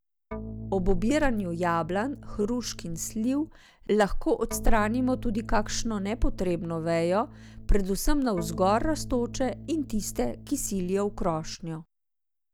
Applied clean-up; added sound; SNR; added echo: none; Organ; 14 dB; none.